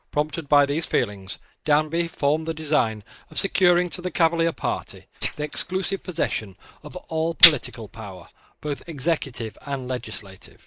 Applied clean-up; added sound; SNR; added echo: neural mask model Resemble Enhance denoiser.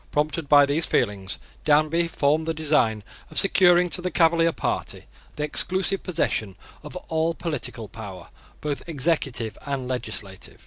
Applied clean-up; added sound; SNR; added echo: none; none; none; none.